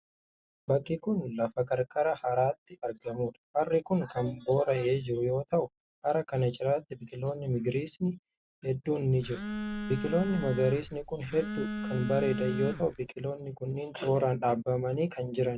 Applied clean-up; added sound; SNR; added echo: none; Telephone; 6 dB; none.